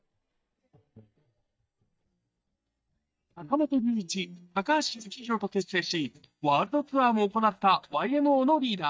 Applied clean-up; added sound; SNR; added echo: neural mask model DeepFilterNet 3.